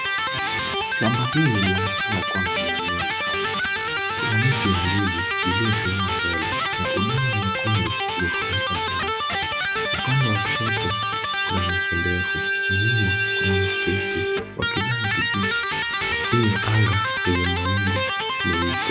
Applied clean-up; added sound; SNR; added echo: none; Electric guitar; -2 dB; none.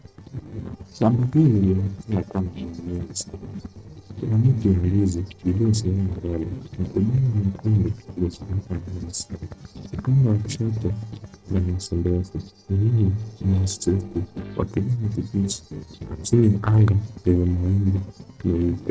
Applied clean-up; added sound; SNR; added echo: neural separator model SepFormer DNS4.